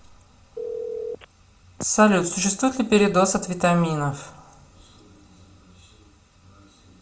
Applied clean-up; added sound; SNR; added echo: none; Telephone; 16 dB; reverberation time 0.3 s.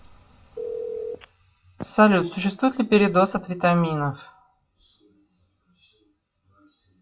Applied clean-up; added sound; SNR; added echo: classical method WPE with log-MMSE.